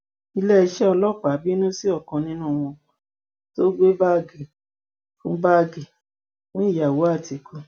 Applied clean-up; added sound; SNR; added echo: none; none; none; none.